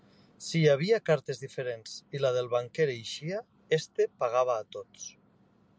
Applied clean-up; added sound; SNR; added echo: none; none; none; none.